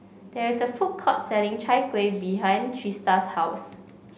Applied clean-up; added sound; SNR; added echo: none; none; none; none.